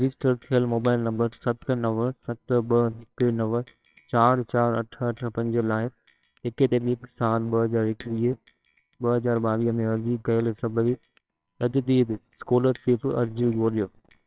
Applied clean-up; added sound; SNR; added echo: neural separator model SepFormer WHAMR!.